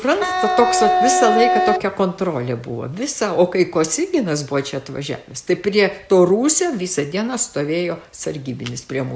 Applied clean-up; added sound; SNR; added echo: none; Wind instrument, woodwind instrument; -2 dB; none.